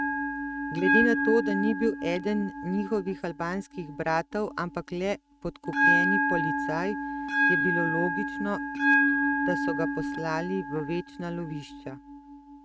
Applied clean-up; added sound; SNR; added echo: neural mask model RNNoise.